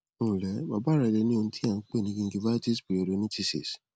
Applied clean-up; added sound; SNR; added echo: none; none; none; none.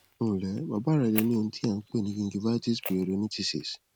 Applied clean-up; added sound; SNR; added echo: none; Fire; 15 dB; none.